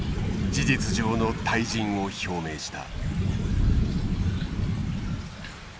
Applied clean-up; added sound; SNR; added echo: none; Thunder / Rain; -4 dB; none.